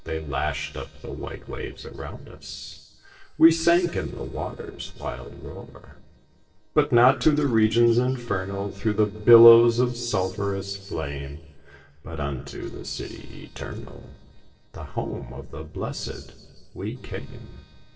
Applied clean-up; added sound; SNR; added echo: neural separator model SepFormer DNS4.